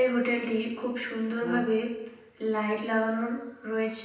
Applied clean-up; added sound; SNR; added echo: none; Brass instrument; 11 dB; reverberation time 0.9 s.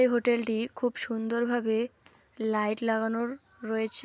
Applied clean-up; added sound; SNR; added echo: none; none; none; none.